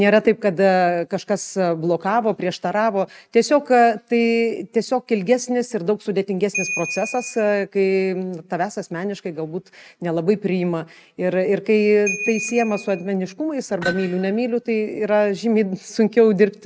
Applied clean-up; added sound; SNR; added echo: neural mask model RNNoise.